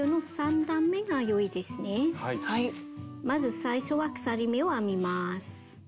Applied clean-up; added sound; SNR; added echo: none; none; none; none.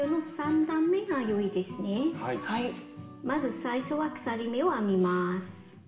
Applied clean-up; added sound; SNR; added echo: none; none; none; reverberation time 1.1 s.